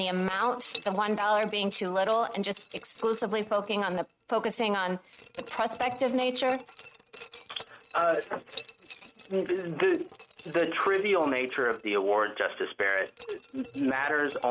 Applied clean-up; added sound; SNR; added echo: neural mask model RNNoise.